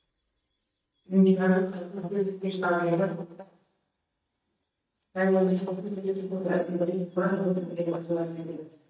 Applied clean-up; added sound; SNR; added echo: neural mask model DeepFilterNet 3.